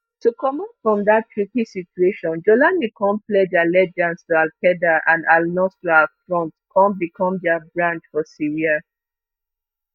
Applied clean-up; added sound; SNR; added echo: neural mask model DeepFilterNet 3.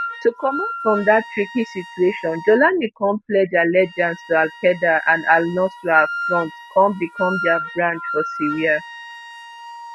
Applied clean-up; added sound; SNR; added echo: none; Wind instrument, woodwind instrument; 11 dB; none.